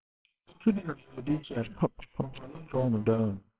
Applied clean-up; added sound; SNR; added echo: neural separator model SepFormer WHAMR!.